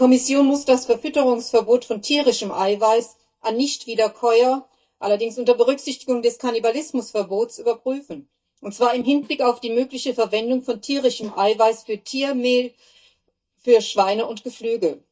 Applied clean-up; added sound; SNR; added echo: neural mask model DeepFilterNet 3.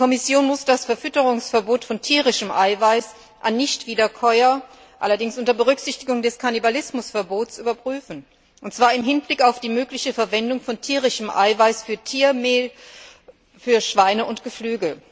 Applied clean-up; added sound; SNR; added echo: none; none; none; none.